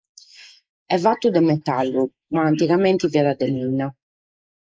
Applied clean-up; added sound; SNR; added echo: neural mask model Resemble Enhance denoiser.